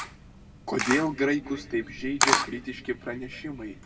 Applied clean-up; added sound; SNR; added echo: none; Camera; 1 dB; reverberation time 1.8 s.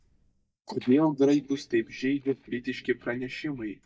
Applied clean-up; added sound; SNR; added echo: neural mask model DeepFilterNet 3.